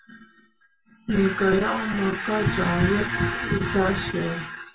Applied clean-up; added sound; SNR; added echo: none; none; none; reverberation time 0.2 s.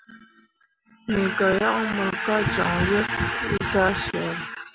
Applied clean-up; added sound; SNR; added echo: none; none; none; none.